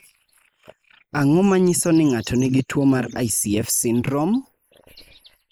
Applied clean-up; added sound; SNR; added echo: neural mask model Resemble Enhance denoiser.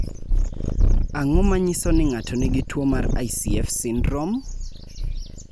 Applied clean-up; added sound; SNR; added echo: none; Purr; -3 dB; none.